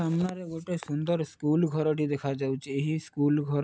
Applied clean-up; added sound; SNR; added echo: none; none; none; none.